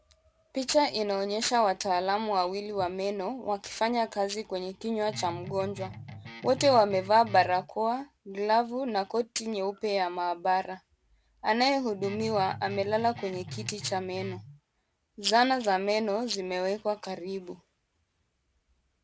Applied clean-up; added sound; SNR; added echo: none; Guitar; 13 dB; none.